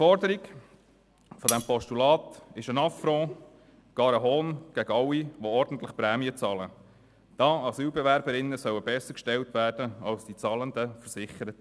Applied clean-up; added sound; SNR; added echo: none; Cutlery, silverware; 0 dB; none.